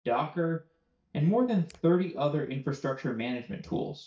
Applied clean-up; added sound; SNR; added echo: neural mask model DeepFilterNet 3.